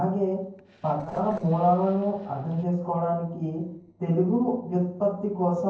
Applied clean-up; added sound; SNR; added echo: neural separator model SepFormer DNS4.